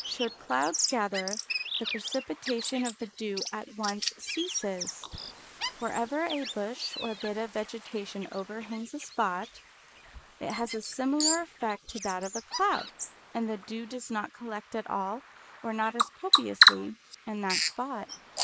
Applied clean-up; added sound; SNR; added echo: neural mask model Resemble Enhance denoiser.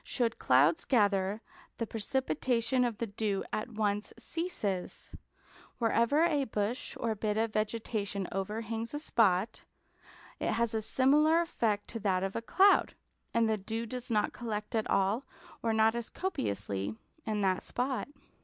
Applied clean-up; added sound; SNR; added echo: none; none; none; none.